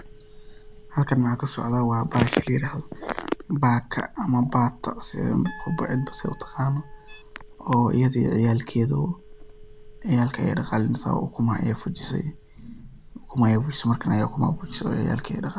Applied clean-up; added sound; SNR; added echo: none; Telephone + Harp; 17 dB; none.